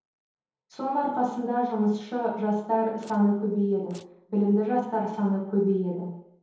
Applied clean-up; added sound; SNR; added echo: neural separator model SepFormer DNS4.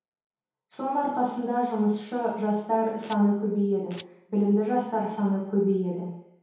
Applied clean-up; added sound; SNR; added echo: none; Domestic sounds, home sounds; 20 dB; reverberation time 2.2 s.